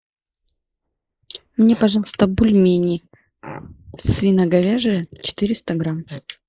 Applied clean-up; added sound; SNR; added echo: neural mask model Resemble Enhance denoiser.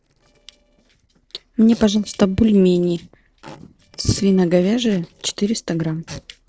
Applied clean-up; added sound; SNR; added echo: neural separator model SepFormer DNS4.